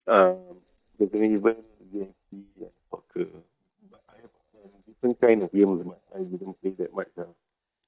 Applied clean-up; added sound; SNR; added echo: neural mask model DeepFilterNet 3.